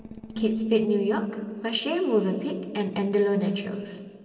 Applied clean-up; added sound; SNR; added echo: neural separator model SepFormer DNS4.